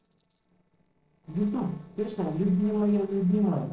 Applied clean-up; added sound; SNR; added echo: neural separator model SepFormer DNS4.